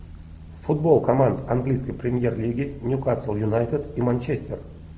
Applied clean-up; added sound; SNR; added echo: none; none; none; none.